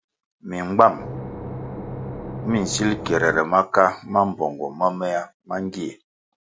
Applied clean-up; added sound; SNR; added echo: none; Engine / Boat, Water vehicle; 8 dB; none.